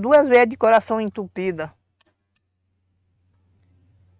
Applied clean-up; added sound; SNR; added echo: neural mask model RNNoise.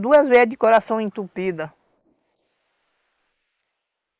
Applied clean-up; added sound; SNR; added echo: neural mask model Resemble Enhance denoiser.